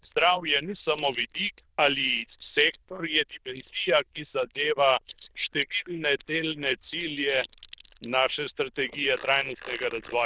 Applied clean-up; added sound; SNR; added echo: neural diffusion model UNIVERSE++.